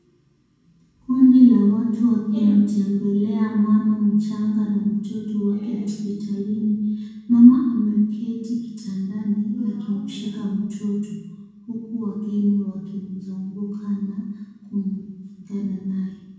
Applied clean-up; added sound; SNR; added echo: none; none; none; reverberation time 1.1 s.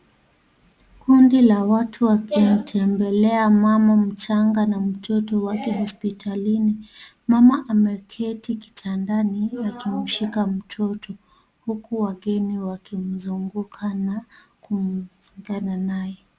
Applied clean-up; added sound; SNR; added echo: none; none; none; none.